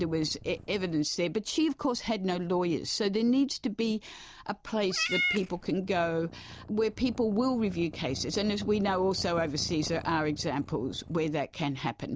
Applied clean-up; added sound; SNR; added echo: none; Meow / Purr; 12 dB; none.